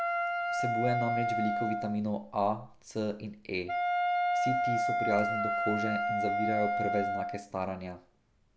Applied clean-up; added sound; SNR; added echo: none; Wind instrument, woodwind instrument; -3 dB; none.